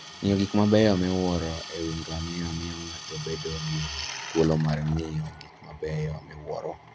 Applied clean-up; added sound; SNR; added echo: none; Drill; 13 dB; none.